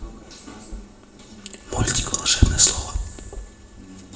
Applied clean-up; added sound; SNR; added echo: none; Bass drum; 17 dB; reverberation time 1.4 s.